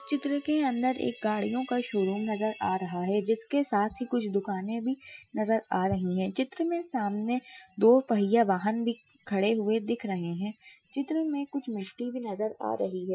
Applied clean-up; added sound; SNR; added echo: classical method Wiener filter.